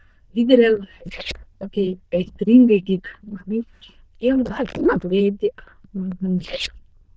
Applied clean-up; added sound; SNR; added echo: neural diffusion model UNIVERSE++.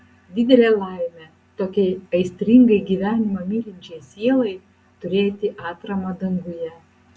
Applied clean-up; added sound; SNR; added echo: none; none; none; none.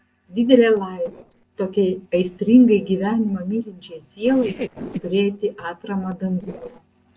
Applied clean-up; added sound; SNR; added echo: neural separator model SepFormer DNS4.